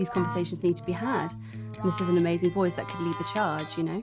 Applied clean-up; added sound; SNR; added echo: none; Brass instrument + Electric guitar; 9 dB; none.